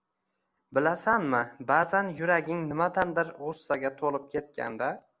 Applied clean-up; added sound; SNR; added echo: none; none; none; none.